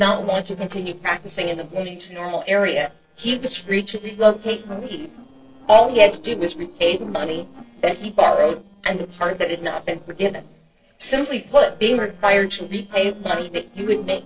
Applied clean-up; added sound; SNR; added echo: neural separator model SepFormer DNS4.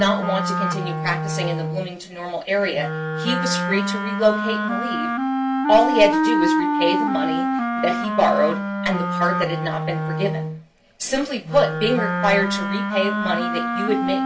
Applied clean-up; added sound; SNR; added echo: none; Wind instrument, woodwind instrument; 0 dB; reverberation time 0.2 s.